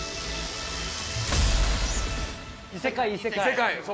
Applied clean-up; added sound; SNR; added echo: none; none; none; none.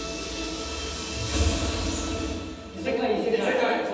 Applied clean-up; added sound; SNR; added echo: none; none; none; reverberation time 1.1 s.